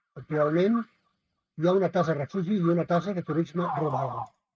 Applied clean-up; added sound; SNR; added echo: neural mask model RNNoise.